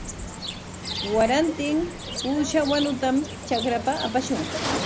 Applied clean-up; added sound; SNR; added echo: none; Cricket; 6 dB; none.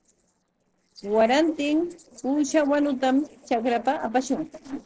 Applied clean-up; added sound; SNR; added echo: neural separator model SepFormer DNS4.